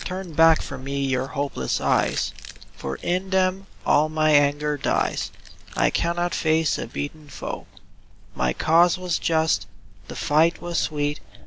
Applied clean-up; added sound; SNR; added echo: none; Chewing, mastication; 14 dB; none.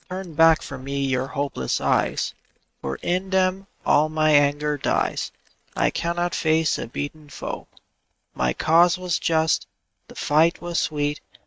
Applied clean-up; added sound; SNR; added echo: neural mask model RNNoise.